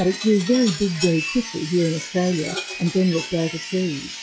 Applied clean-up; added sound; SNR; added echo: classical method log-MMSE.